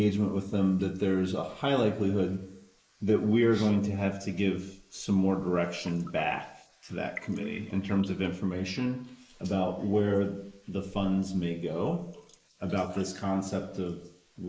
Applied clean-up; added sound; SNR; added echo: neural mask model Resemble Enhance denoiser.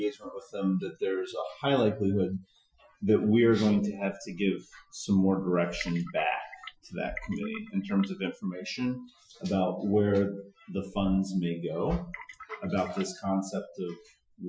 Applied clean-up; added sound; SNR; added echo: classical method Wiener filter.